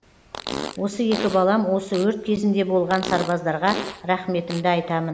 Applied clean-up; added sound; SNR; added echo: none; Fart; 12 dB; none.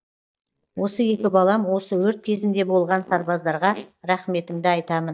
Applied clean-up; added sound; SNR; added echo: neural mask model DeepFilterNet 3.